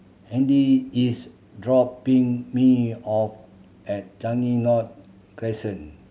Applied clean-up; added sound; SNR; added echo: none; none; none; none.